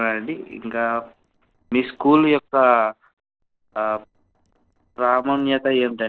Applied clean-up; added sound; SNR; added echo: neural separator model SepFormer DNS4.